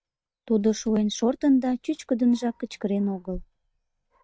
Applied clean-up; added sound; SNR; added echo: neural mask model RNNoise.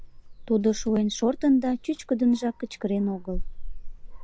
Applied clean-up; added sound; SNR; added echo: none; Dog; 9 dB; none.